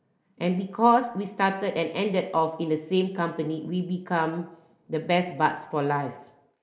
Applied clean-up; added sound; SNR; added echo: neural mask model Resemble Enhance denoiser.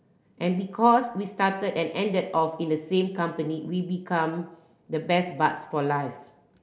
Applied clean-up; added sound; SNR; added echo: none; none; none; none.